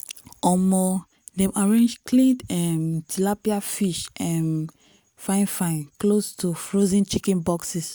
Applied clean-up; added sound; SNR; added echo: none; none; none; none.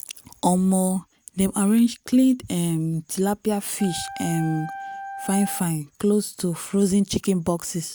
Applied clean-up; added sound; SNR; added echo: none; Wind instrument, woodwind instrument; 14 dB; none.